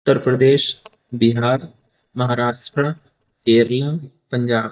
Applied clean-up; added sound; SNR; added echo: neural mask model DeepFilterNet 3.